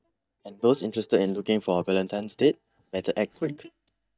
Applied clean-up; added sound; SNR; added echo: neural mask model DeepFilterNet 3.